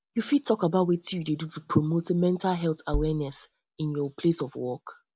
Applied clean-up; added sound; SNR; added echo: none; Bass drum; 5 dB; none.